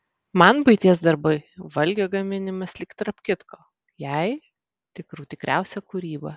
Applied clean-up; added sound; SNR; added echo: none; none; none; none.